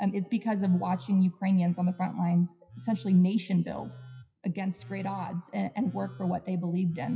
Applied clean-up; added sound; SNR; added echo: classical method WPE with log-MMSE.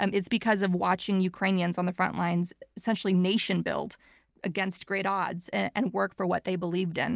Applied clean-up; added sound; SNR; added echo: none; none; none; none.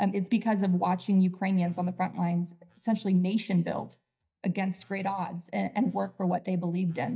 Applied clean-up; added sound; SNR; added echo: neural mask model DeepFilterNet 3.